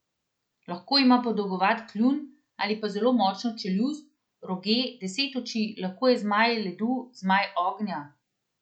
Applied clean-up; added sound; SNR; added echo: none; none; none; none.